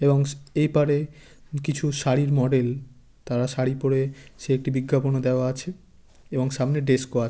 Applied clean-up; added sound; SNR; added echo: none; none; none; none.